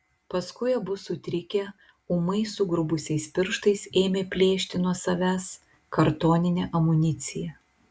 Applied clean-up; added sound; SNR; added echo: none; none; none; none.